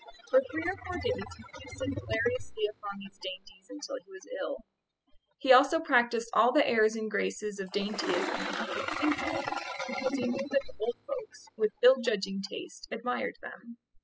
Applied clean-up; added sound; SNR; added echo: classical method spectral subtraction.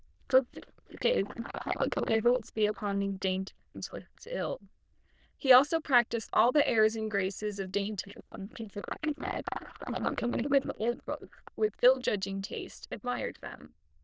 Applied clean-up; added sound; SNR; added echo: neural diffusion model UNIVERSE++.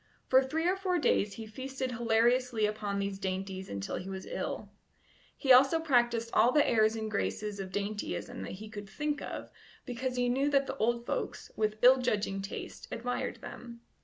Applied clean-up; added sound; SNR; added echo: none; none; none; none.